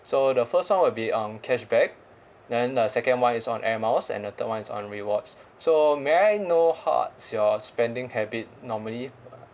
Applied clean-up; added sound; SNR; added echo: none; none; none; none.